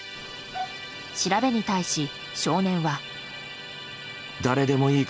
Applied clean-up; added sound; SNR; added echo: none; Musical instrument; 12 dB; none.